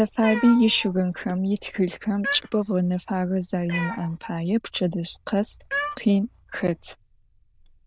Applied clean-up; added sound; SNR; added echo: neural diffusion model UNIVERSE++.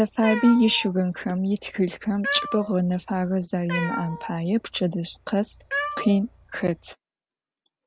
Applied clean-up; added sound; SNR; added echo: none; Cat; 10 dB; none.